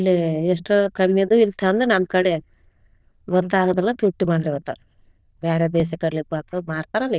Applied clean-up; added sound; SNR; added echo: neural diffusion model UNIVERSE++.